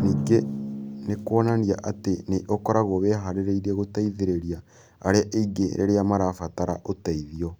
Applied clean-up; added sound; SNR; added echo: none; Drum; 12 dB; none.